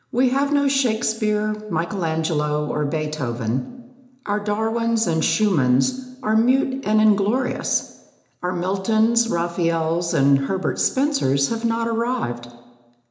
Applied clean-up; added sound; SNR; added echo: none; none; none; reverberation time 0.8 s.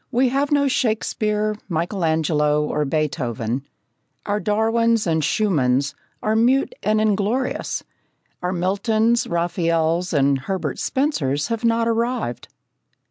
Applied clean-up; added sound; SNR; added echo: none; none; none; none.